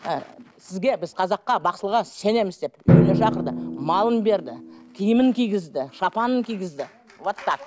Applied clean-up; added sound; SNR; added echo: none; Drum; 3 dB; none.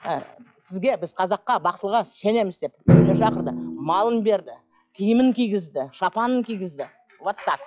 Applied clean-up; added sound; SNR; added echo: classical method log-MMSE.